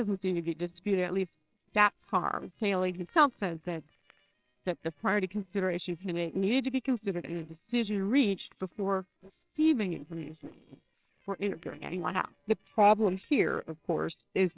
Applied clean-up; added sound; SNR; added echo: neural separator model SepFormer WHAMR!.